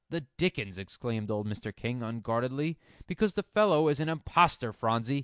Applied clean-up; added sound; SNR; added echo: none; none; none; none.